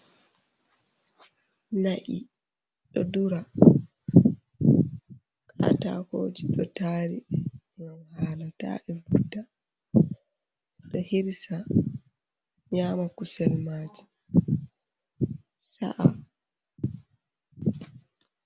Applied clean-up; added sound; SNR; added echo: none; none; none; none.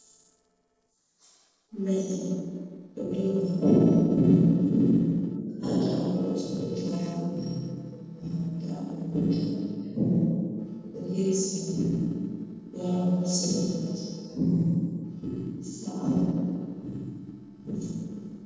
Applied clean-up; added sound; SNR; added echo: neural separator model SepFormer DNS4.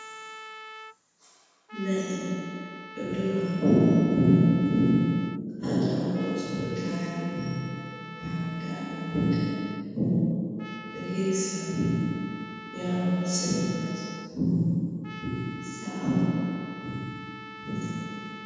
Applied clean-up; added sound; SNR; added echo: none; Trumpet; 16 dB; reverberation time 2.1 s.